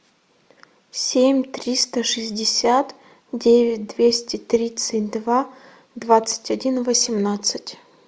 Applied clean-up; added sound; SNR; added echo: none; none; none; none.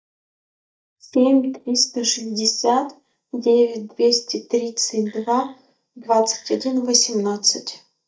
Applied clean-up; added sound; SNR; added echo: neural mask model DeepFilterNet 3.